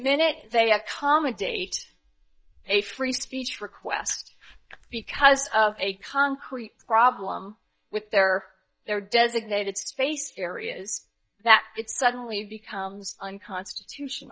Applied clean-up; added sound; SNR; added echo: neural mask model DeepFilterNet 3.